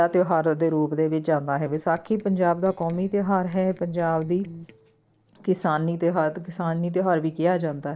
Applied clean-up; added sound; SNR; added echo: neural separator model SepFormer DNS4.